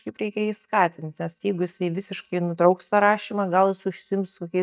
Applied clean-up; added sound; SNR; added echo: neural mask model DeepFilterNet 3.